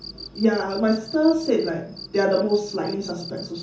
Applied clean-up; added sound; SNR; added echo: none; Cricket; 17 dB; reverberation time 0.6 s.